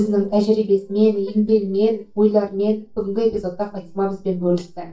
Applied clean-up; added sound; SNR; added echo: neural mask model DeepFilterNet 3.